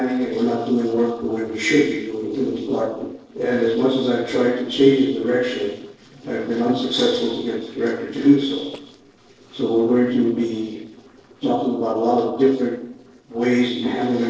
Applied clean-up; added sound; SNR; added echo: neural separator model SepFormer DNS4.